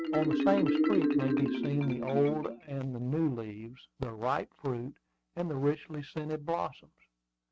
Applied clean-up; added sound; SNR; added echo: neural mask model RNNoise.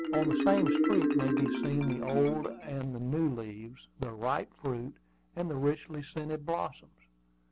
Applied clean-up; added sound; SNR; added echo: none; Marimba, xylophone; 1 dB; none.